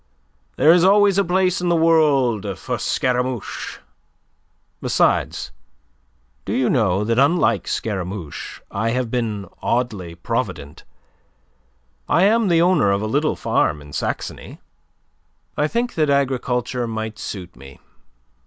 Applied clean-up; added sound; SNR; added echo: none; none; none; none.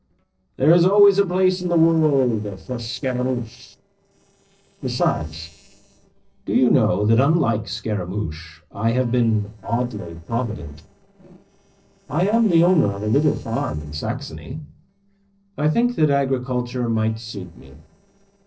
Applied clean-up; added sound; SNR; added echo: neural separator model SepFormer DNS4.